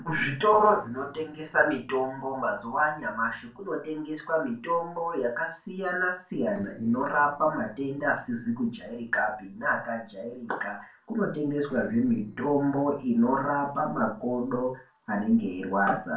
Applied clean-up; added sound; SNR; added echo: neural separator model SepFormer DNS4.